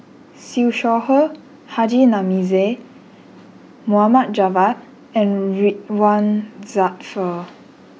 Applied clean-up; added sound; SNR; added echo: none; none; none; none.